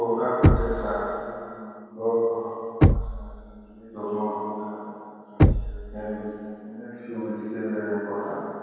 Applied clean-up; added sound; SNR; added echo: none; Knock; -4 dB; reverberation time 2.2 s.